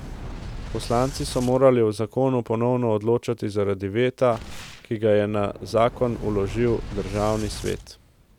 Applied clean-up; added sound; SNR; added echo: none; Boom; 14 dB; none.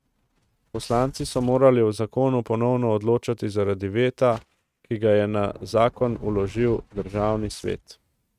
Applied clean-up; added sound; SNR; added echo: neural mask model RNNoise.